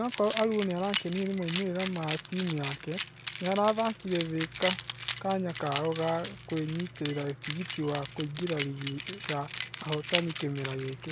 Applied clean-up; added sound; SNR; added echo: none; Keys jangling; 3 dB; none.